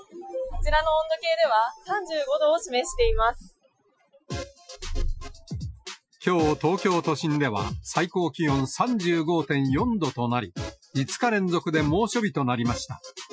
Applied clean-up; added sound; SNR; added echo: classical method Wiener filter.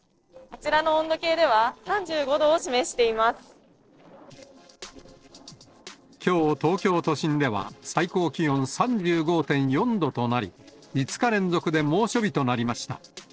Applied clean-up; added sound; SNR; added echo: neural separator model SepFormer DNS4.